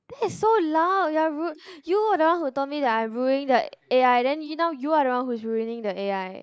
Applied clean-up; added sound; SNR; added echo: neural mask model Resemble Enhance denoiser.